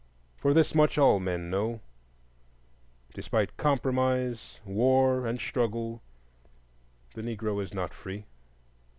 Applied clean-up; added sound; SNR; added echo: none; none; none; none.